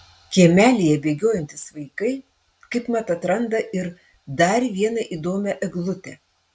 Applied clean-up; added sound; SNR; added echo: none; none; none; none.